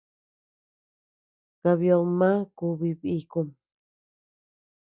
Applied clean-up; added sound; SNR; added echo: none; none; none; none.